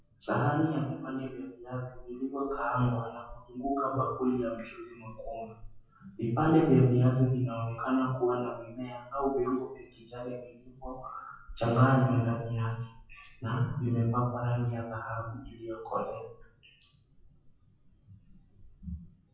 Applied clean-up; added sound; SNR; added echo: classical method WPE with log-MMSE.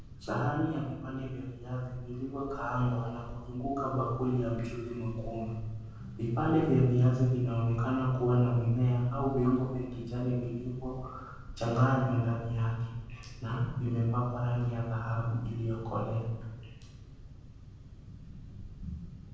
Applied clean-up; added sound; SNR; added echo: none; Boat, Water vehicle; 15 dB; reverberation time 1.3 s.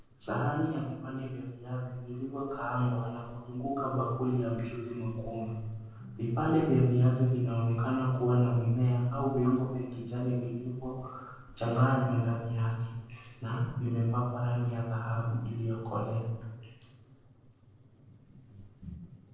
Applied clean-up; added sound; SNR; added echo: neural separator model SepFormer DNS4.